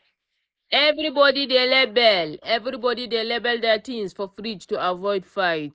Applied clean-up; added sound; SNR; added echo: neural mask model Resemble Enhance denoiser.